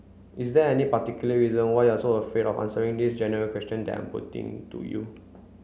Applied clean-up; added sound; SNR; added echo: none; none; none; none.